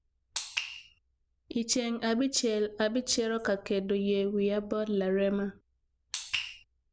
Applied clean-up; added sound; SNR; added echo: none; none; none; none.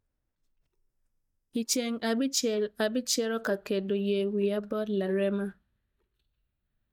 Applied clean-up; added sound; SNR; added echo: neural mask model DeepFilterNet 3.